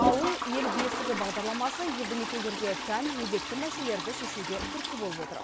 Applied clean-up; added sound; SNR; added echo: none; Toilet flush; 1 dB; none.